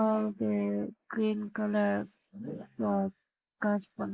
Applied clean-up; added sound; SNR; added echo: neural mask model Resemble Enhance denoiser.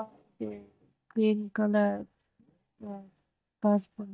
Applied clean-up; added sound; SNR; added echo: neural mask model DeepFilterNet 3.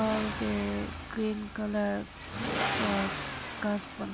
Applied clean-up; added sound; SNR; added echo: none; Accelerating, revving, vroom; 4 dB; none.